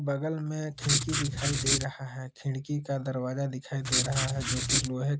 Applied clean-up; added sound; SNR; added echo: none; Writing; -2 dB; none.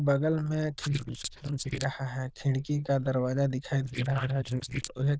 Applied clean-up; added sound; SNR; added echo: neural diffusion model UNIVERSE++.